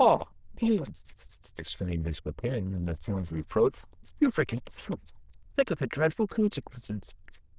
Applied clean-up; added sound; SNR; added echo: neural diffusion model UNIVERSE++.